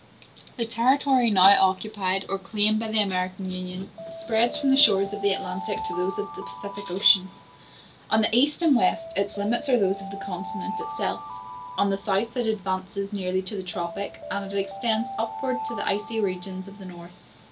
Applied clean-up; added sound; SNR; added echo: none; Alarm; 12 dB; none.